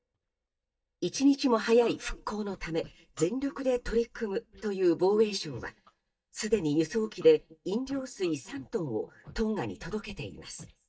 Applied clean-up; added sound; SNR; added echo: neural mask model DeepFilterNet 3.